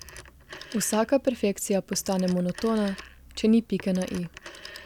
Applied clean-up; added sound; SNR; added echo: none; Telephone; 18 dB; none.